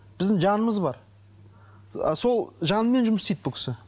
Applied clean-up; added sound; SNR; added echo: none; none; none; none.